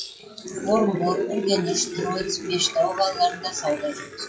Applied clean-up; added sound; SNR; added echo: classical method WPE with log-MMSE.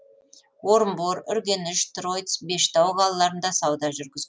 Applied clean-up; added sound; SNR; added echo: none; none; none; none.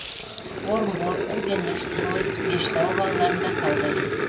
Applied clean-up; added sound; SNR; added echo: none; Growling; -2 dB; reverberation time 0.2 s.